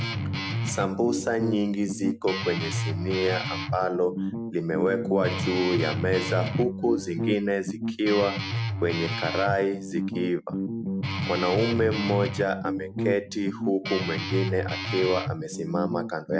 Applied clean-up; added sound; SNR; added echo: none; Guitar; 3 dB; none.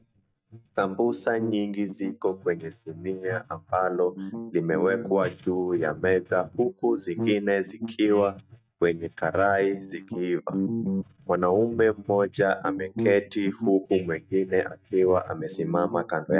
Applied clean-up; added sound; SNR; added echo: neural mask model DeepFilterNet 3.